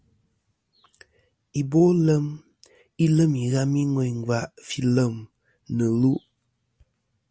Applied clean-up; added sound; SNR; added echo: none; none; none; none.